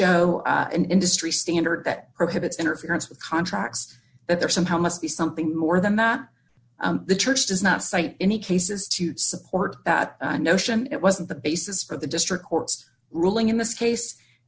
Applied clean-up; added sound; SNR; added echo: none; none; none; none.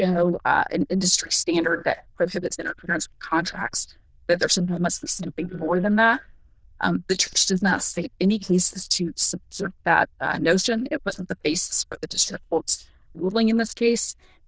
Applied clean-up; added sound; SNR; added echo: neural diffusion model UNIVERSE++.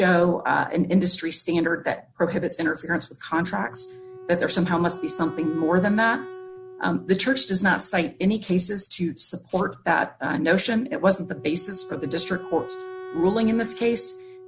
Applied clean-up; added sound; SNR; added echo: none; Wind instrument, woodwind instrument + Squeak; 17 dB; none.